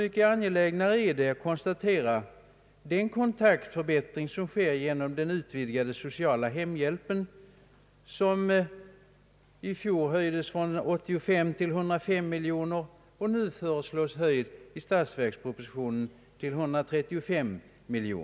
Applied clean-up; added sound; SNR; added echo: none; none; none; none.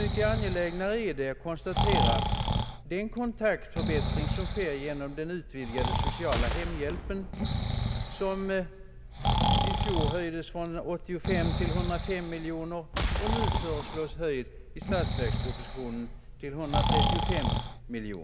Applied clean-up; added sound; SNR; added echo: none; Boom + Breathing; -3 dB; none.